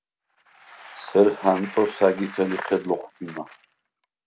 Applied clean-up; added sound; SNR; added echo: none; Bicycle; 17 dB; none.